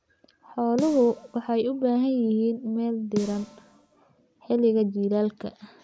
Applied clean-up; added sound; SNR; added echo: none; Snare drum; 17 dB; none.